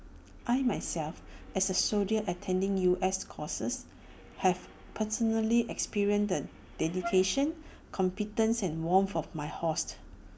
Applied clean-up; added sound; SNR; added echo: none; Wind instrument, woodwind instrument; 10 dB; none.